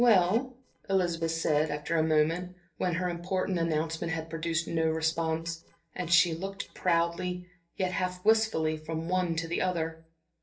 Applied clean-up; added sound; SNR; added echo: neural separator model SepFormer DNS4.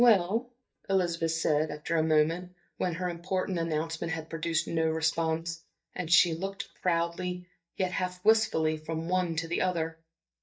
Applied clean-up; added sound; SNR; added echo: neural mask model DeepFilterNet 3.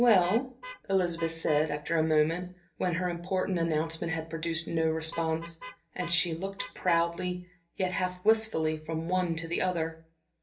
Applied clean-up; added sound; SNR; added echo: none; Vehicle horn, car horn, honking; 20 dB; reverberation time 0.3 s.